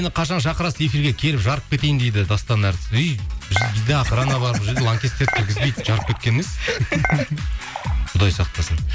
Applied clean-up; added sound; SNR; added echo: none; Dishes, pots, and pans / Chink, clink; 11 dB; none.